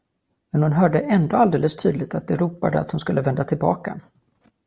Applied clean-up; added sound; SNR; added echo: none; none; none; none.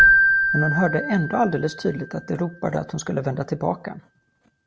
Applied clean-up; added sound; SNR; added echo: none; Keyboard (musical); -2 dB; none.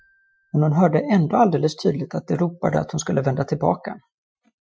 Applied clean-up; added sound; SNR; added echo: classical method Wiener filter.